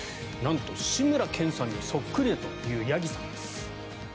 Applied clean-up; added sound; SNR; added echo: none; none; none; none.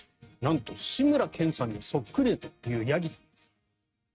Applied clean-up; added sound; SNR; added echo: neural mask model RNNoise.